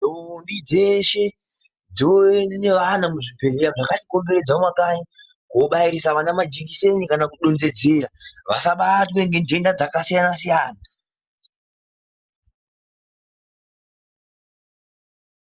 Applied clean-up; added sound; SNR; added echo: none; none; none; none.